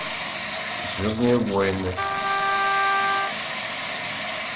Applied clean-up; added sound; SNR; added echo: neural separator model SepFormer DNS4.